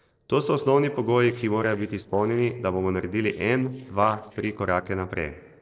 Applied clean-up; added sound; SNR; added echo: neural separator model SepFormer DNS4.